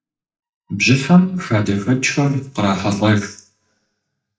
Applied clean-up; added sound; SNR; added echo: neural mask model DeepFilterNet 3.